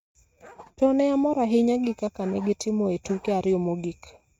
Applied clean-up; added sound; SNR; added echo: neural mask model RNNoise.